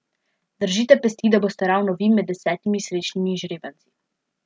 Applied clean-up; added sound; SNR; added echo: none; none; none; none.